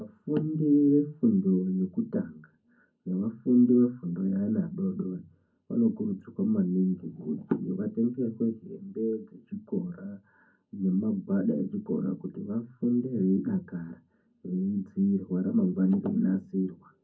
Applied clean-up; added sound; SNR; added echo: none; none; none; reverberation time 0.4 s.